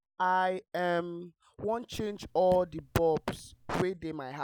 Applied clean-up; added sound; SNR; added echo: none; Raindrop / Drip; 18 dB; none.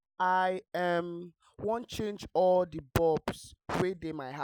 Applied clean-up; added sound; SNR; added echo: none; none; none; none.